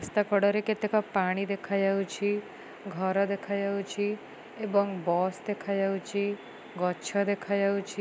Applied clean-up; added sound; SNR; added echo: none; none; none; none.